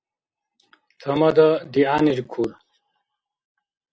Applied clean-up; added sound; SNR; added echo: none; none; none; none.